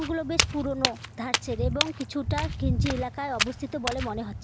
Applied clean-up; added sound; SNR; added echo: none; Walk, footsteps; -2 dB; none.